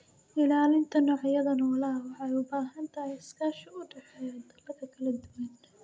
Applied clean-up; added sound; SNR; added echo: none; none; none; none.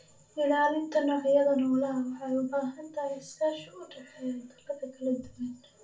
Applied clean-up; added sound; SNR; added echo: none; none; none; reverberation time 0.2 s.